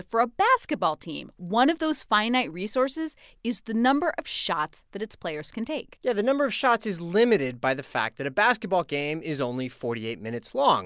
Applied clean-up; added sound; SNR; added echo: none; none; none; none.